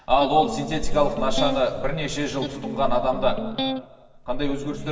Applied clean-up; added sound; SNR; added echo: none; Electric guitar; 9 dB; reverberation time 1.9 s.